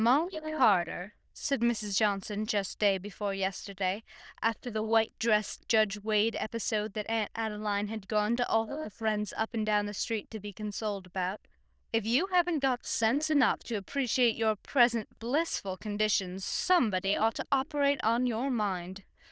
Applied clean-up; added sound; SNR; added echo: neural diffusion model UNIVERSE++.